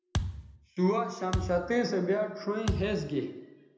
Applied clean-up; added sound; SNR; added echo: none; Thump, thud; 6 dB; reverberation time 0.7 s.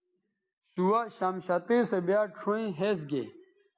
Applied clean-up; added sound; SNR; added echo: none; none; none; none.